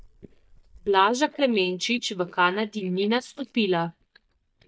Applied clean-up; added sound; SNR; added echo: neural mask model DeepFilterNet 3.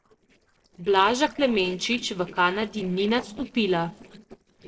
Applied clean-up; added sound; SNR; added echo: neural separator model SepFormer DNS4.